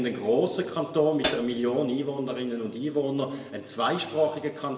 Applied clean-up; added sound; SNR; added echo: none; Hi-hat; -1 dB; reverberation time 1.5 s.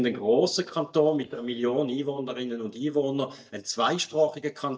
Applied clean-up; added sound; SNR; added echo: neural mask model DeepFilterNet 3.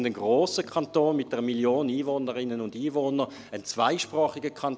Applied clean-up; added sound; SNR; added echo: none; none; none; none.